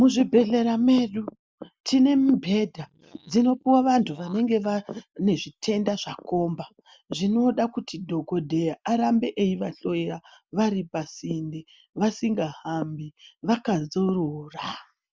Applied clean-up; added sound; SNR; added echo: neural mask model Resemble Enhance denoiser.